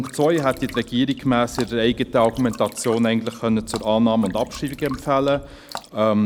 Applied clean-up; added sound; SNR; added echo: none; Drip + Wind; 18 dB; none.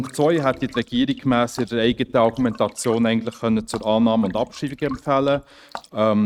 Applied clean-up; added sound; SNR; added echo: neural mask model RNNoise.